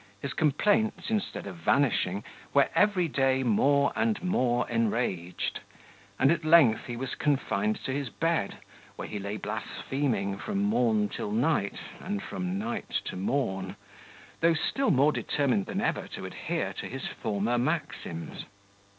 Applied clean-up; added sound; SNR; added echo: none; none; none; none.